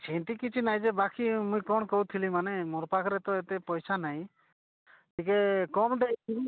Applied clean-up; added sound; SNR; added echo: none; none; none; none.